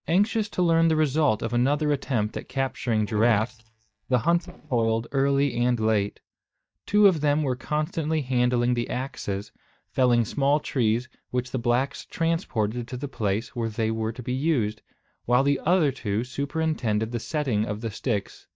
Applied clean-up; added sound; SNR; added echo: neural mask model DeepFilterNet 3.